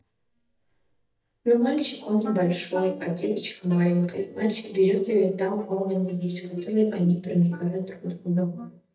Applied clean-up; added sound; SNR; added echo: neural mask model DeepFilterNet 3.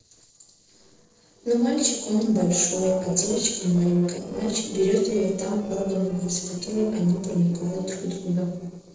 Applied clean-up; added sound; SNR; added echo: neural separator model SepFormer DNS4.